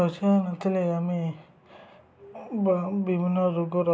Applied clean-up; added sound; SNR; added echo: none; none; none; none.